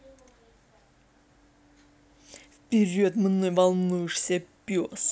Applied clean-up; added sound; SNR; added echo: none; none; none; none.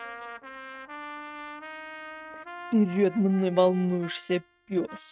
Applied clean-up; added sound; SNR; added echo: neural mask model RNNoise.